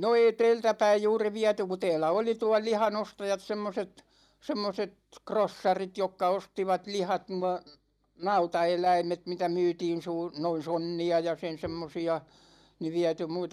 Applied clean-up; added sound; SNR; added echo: neural mask model DeepFilterNet 3.